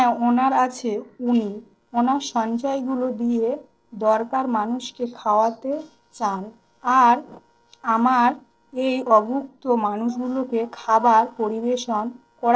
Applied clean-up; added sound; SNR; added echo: neural separator model SepFormer DNS4.